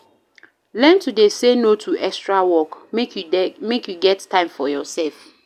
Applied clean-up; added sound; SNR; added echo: none; none; none; none.